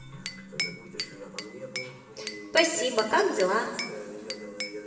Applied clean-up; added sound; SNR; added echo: none; Glass / Bell; 9 dB; reverberation time 2.6 s.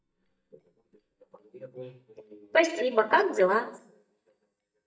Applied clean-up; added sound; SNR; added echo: neural mask model DeepFilterNet 3.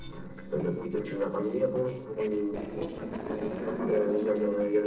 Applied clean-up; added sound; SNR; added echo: neural separator model SepFormer DNS4.